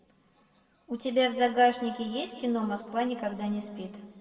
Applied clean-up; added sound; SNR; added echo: none; none; none; reverberation time 1.6 s.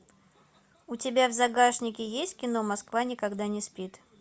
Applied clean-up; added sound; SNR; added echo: none; none; none; none.